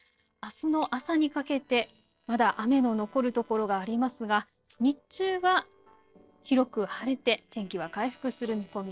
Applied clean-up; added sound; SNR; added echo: neural separator model SepFormer DNS4.